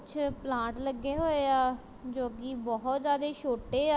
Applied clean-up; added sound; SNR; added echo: none; none; none; none.